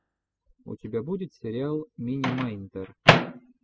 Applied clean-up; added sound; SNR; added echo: classical method spectral subtraction.